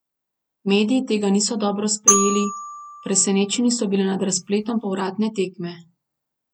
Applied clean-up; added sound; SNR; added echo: none; Glockenspiel; 4 dB; none.